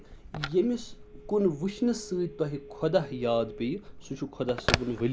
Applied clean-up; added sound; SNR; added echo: none; Telephone; 8 dB; none.